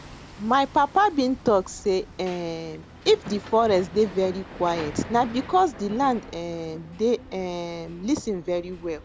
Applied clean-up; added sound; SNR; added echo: none; Hammer; 17 dB; none.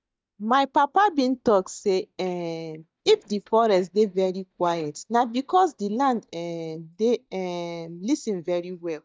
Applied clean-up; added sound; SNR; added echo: neural mask model DeepFilterNet 3.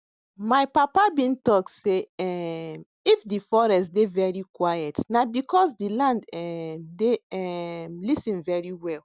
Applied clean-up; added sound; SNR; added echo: none; none; none; none.